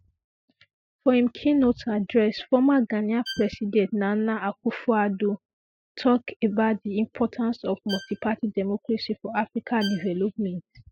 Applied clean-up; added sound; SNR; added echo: classical method spectral subtraction.